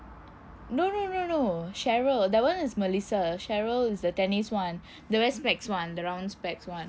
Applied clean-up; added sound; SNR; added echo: none; none; none; none.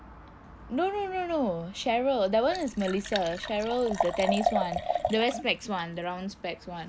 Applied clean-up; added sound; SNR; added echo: none; Liquid; 6 dB; none.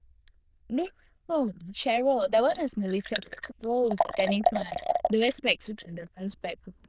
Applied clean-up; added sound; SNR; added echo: neural diffusion model UNIVERSE++.